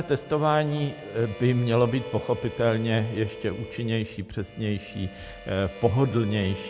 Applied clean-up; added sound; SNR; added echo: none; Harmonica; 16 dB; none.